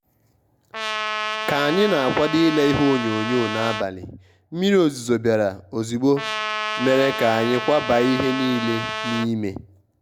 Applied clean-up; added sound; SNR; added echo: none; Trumpet; 6 dB; none.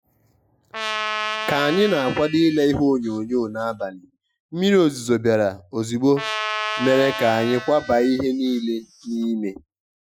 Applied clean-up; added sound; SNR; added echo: classical method Wiener filter.